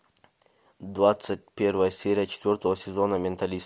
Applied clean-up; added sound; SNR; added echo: none; none; none; none.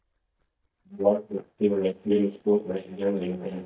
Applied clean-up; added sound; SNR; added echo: neural mask model DeepFilterNet 3.